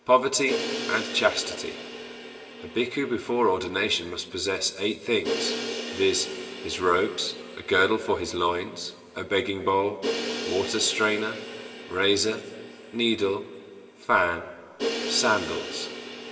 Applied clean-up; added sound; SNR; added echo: none; Crash cymbal; 9 dB; reverberation time 1.8 s.